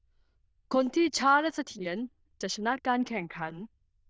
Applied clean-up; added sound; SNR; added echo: neural diffusion model UNIVERSE++.